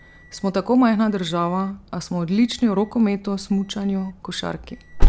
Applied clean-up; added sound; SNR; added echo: none; Alarm; 2 dB; none.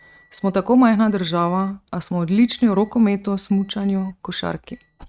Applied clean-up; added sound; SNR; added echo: neural mask model RNNoise.